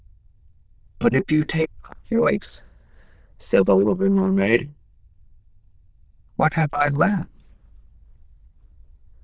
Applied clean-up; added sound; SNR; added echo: neural diffusion model UNIVERSE++.